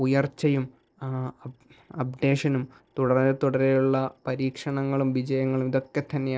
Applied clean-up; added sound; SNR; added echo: neural separator model SepFormer DNS4.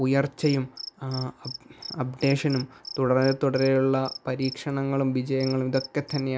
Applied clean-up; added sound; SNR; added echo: none; Cricket; 16 dB; none.